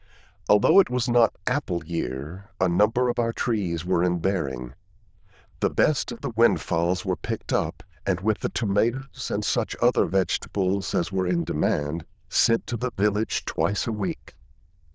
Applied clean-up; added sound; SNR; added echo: neural diffusion model UNIVERSE++.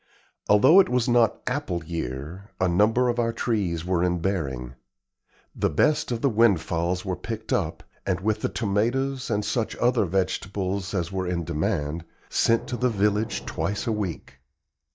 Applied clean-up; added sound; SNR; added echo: neural mask model DeepFilterNet 3.